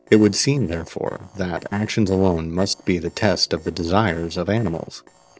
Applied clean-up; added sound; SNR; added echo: neural separator model SepFormer DNS4.